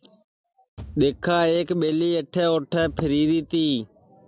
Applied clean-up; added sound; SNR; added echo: none; Bass drum / Thump, thud; 20 dB; none.